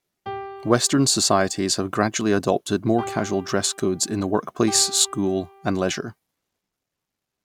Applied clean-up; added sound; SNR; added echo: none; Piano; 14 dB; none.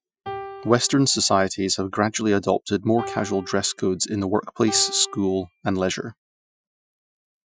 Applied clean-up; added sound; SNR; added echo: classical method Wiener filter.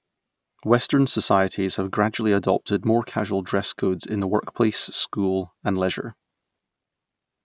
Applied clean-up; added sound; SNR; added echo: none; none; none; none.